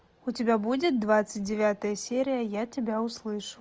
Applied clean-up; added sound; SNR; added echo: none; none; none; none.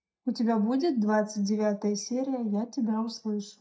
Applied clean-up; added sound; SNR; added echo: neural mask model DeepFilterNet 3.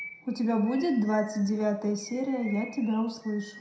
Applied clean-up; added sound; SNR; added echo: none; Bird vocalization, bird call, bird song; 19 dB; reverberation time 0.5 s.